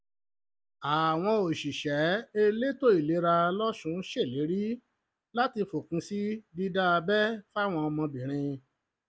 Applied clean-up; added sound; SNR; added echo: none; none; none; none.